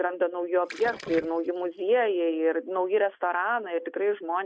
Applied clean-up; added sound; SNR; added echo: neural mask model RNNoise.